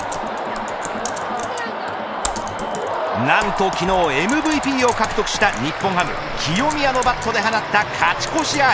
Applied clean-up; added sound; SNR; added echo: none; Typing; 14 dB; none.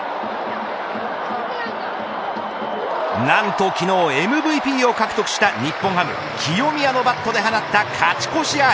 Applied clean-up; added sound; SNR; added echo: none; none; none; none.